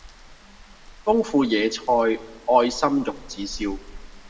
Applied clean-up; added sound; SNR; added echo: none; Rain; 18 dB; reverberation time 0.8 s.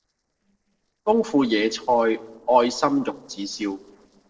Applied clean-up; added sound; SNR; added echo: neural separator model SepFormer DNS4.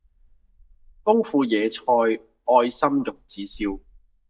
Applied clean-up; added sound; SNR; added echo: neural mask model DeepFilterNet 3.